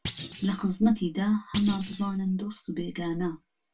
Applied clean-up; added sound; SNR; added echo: none; Thump, thud; 10 dB; reverberation time 0.1 s.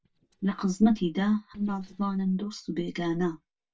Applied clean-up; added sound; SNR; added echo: neural mask model DeepFilterNet 3.